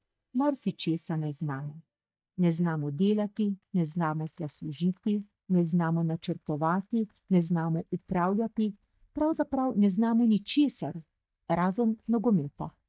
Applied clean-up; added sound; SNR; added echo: neural mask model DeepFilterNet 3.